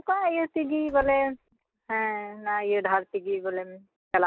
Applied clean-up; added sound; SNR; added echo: neural mask model DeepFilterNet 3.